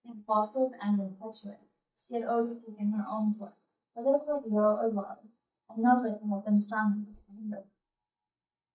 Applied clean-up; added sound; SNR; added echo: neural mask model DeepFilterNet 3.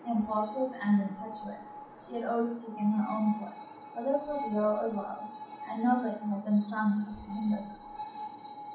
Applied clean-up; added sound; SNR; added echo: none; Screech; 12 dB; reverberation time 0.6 s.